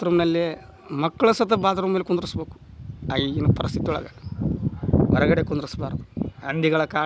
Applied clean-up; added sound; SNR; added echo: none; none; none; none.